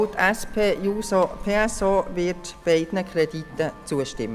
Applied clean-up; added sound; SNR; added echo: none; Vehicle horn, car horn, honking; 14 dB; none.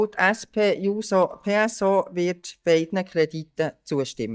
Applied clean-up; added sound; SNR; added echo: neural mask model DeepFilterNet 3.